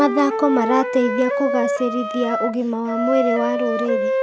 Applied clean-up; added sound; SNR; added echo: none; Wind instrument, woodwind instrument; 2 dB; none.